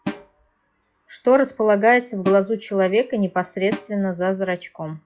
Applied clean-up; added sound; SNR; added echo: classical method log-MMSE.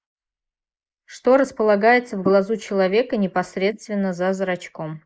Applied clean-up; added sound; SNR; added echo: neural mask model Resemble Enhance denoiser.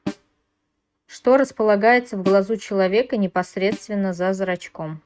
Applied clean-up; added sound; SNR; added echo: neural mask model RNNoise.